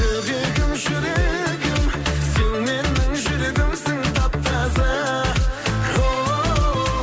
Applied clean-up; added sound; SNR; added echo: none; none; none; none.